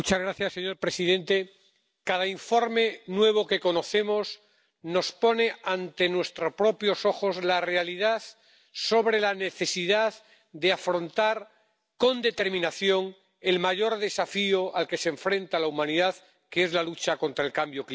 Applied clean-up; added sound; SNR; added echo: none; none; none; none.